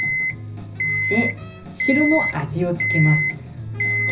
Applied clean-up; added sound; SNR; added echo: none; Alarm; 1 dB; reverberation time 0.4 s.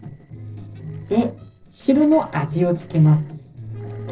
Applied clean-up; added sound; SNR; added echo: neural separator model SepFormer DNS4.